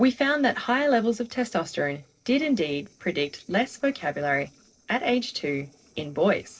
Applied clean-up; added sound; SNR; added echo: neural separator model SepFormer DNS4.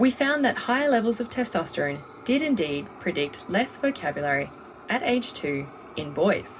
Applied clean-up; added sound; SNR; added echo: none; Fire; 18 dB; reverberation time 0.4 s.